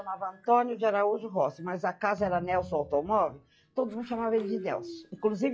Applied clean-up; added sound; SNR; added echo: classical method log-MMSE.